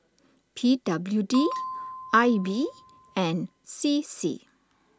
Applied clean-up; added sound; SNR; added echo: none; Bell; 11 dB; none.